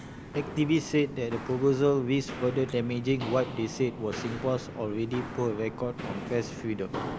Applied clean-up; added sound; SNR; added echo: none; Walk, footsteps; 10 dB; none.